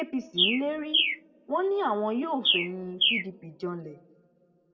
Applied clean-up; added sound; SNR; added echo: none; Bird; -1 dB; reverberation time 1.5 s.